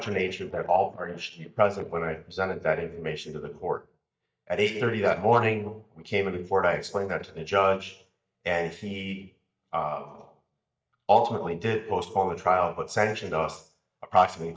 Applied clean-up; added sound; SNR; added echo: neural mask model DeepFilterNet 3.